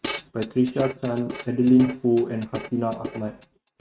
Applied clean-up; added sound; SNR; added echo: neural mask model RNNoise.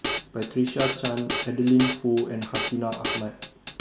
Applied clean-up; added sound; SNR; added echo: none; Drum kit; -1 dB; none.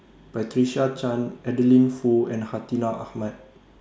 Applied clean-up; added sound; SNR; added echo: none; none; none; none.